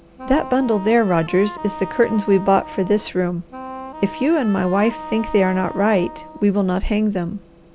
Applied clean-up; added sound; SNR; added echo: none; Wind instrument, woodwind instrument; 14 dB; none.